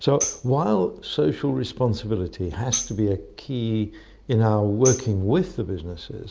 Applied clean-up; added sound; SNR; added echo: none; Tambourine; 10 dB; none.